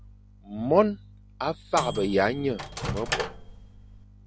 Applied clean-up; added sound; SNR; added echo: none; Microwave oven; 7 dB; none.